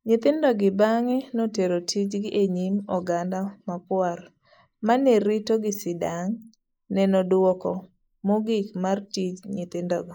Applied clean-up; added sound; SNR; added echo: neural mask model Resemble Enhance denoiser.